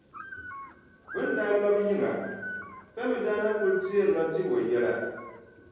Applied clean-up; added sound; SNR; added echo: none; Bird; 14 dB; reverberation time 1.3 s.